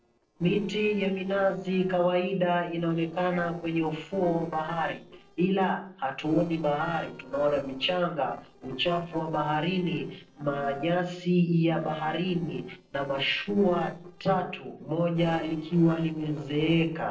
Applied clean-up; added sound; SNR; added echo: neural separator model SepFormer DNS4.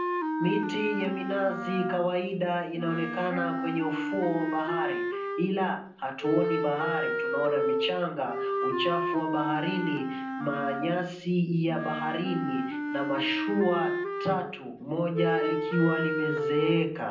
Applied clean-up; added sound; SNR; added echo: none; Wind instrument, woodwind instrument; 2 dB; reverberation time 0.6 s.